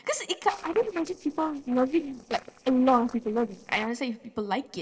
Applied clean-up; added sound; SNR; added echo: neural separator model SepFormer DNS4.